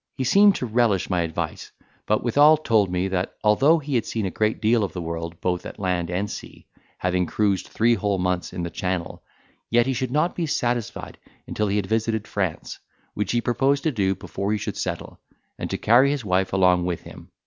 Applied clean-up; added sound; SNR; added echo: none; none; none; none.